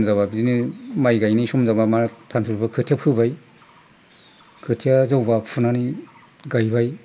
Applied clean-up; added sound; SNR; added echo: none; none; none; none.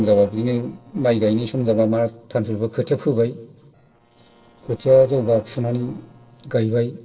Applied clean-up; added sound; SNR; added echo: neural separator model SepFormer DNS4.